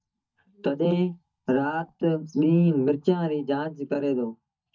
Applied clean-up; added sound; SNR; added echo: neural mask model DeepFilterNet 3.